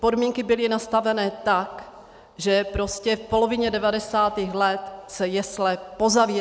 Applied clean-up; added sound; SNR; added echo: none; none; none; none.